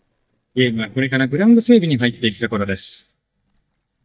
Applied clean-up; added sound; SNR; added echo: neural mask model DeepFilterNet 3.